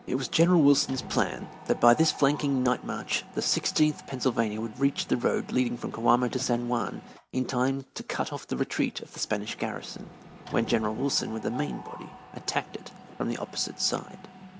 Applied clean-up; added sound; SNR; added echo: none; Mechanisms; 17 dB; none.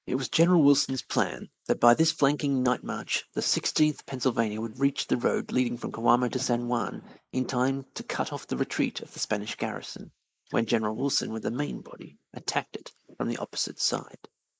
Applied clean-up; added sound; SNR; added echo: neural mask model Resemble Enhance denoiser.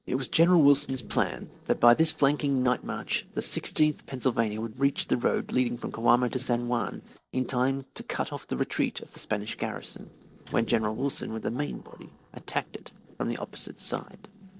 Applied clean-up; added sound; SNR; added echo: neural separator model SepFormer DNS4.